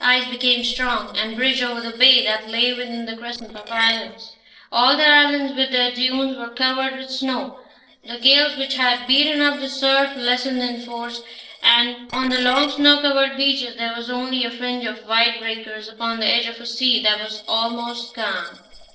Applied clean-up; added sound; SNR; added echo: neural separator model SepFormer DNS4.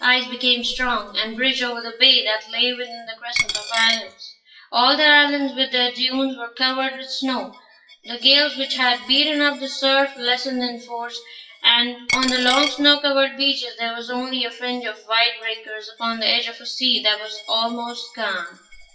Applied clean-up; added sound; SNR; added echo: classical method WPE with log-MMSE.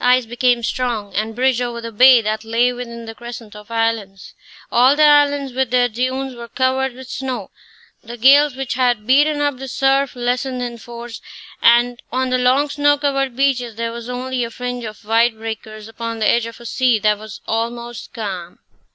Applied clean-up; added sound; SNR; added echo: none; none; none; none.